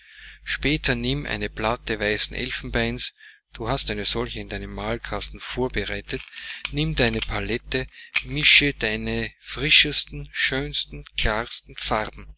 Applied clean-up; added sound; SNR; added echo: none; Camera; 11 dB; none.